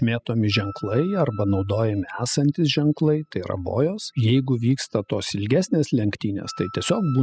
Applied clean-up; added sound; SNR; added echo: classical method spectral subtraction.